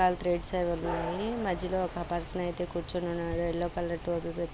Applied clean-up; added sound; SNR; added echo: none; Train; 10 dB; none.